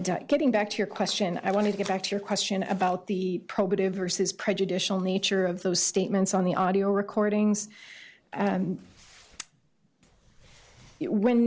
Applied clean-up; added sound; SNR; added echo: none; none; none; none.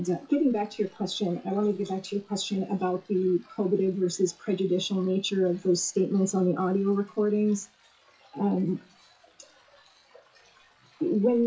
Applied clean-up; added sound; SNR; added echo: classical method WPE with log-MMSE.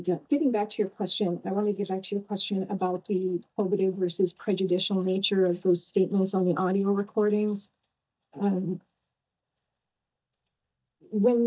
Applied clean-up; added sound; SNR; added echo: neural mask model DeepFilterNet 3.